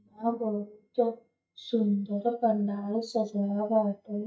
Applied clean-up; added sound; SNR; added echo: neural mask model DeepFilterNet 3.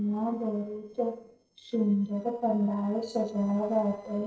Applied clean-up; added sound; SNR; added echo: neural separator model SepFormer DNS4.